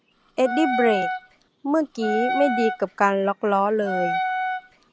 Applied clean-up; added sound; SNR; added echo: none; Wind instrument, woodwind instrument; 4 dB; none.